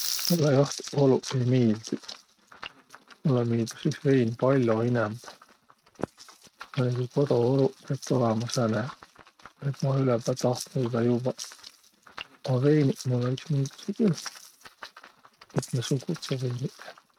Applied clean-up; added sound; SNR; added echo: neural mask model RNNoise.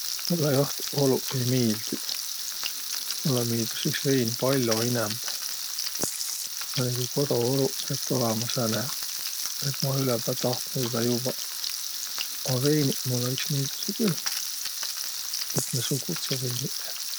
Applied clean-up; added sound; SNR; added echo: none; Frying (food); 2 dB; none.